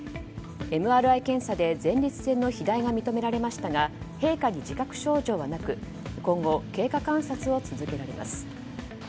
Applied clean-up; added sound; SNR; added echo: none; none; none; none.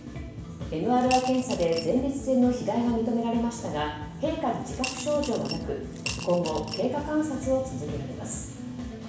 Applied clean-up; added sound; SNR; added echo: none; Coin (dropping) / Glass; 12 dB; reverberation time 0.7 s.